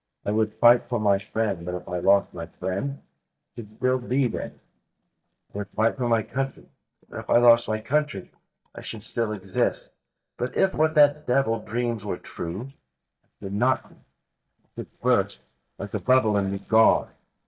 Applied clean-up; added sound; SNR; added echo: neural mask model DeepFilterNet 3.